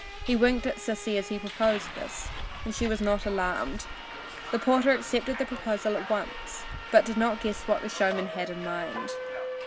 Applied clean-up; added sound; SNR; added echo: none; Subway, metro, underground; 8 dB; none.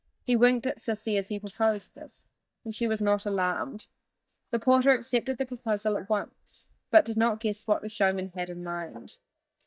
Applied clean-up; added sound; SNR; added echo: neural mask model DeepFilterNet 3.